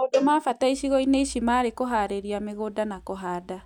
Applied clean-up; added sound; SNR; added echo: none; Cowbell; 15 dB; none.